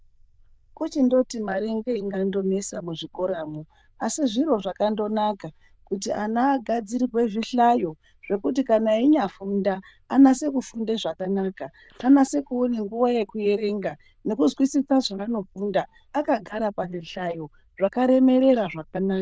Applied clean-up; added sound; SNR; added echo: neural diffusion model UNIVERSE++.